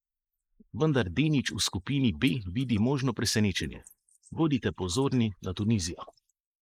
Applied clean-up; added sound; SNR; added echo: neural mask model Resemble Enhance denoiser.